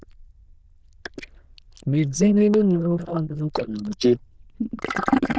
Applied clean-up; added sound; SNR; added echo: neural diffusion model UNIVERSE++.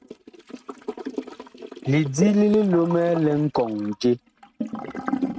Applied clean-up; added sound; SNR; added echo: neural mask model RNNoise.